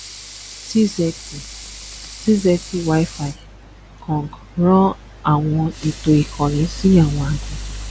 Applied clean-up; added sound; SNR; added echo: none; Sink (filling or washing) / Water tap, faucet / Liquid; 19 dB; none.